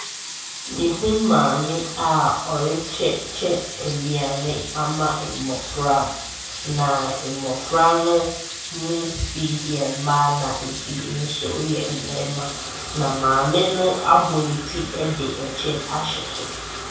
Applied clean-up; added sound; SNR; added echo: none; Sink (filling or washing) / Water tap, faucet; 10 dB; reverberation time 0.7 s.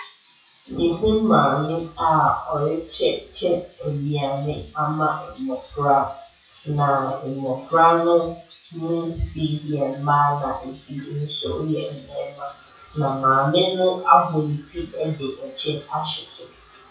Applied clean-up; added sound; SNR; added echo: classical method WPE with log-MMSE.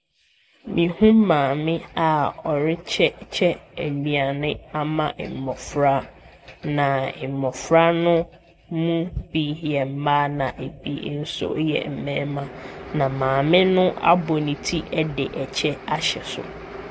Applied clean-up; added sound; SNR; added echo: none; none; none; none.